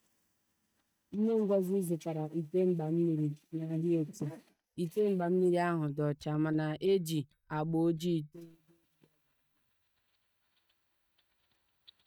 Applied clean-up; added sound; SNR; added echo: neural mask model DeepFilterNet 3.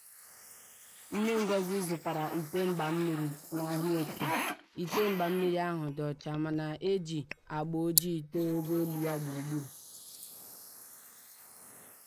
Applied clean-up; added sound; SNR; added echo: neural mask model Resemble Enhance denoiser.